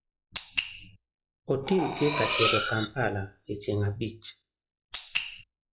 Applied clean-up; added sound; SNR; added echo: classical method log-MMSE.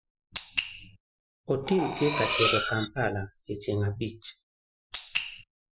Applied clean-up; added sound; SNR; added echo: classical method Wiener filter.